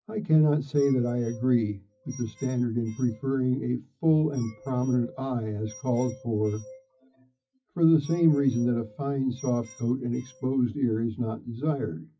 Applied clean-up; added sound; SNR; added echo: classical method WPE with log-MMSE.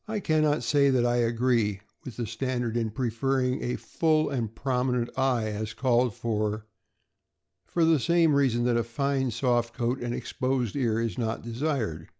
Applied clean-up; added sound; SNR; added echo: none; none; none; none.